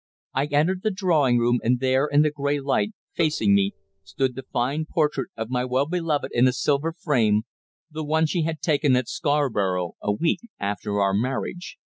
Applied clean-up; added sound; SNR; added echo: neural separator model SepFormer DNS4.